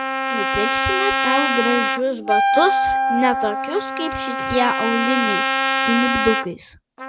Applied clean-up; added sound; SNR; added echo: none; Trumpet + Wind instrument, woodwind instrument; -3 dB; none.